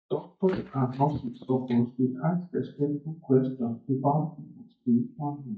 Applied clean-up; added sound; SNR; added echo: neural mask model DeepFilterNet 3.